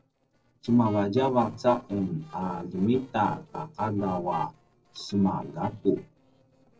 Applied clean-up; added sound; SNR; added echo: neural separator model SepFormer DNS4.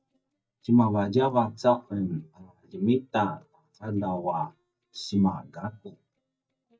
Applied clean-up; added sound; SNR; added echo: neural mask model DeepFilterNet 3.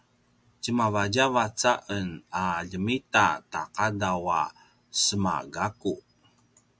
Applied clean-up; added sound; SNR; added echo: none; none; none; none.